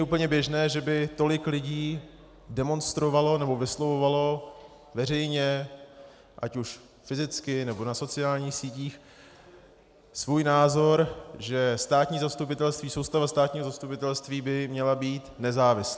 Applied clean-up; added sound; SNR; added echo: none; none; none; none.